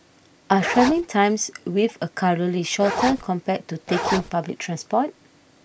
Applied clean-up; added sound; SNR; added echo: none; Zipper (clothing); 4 dB; none.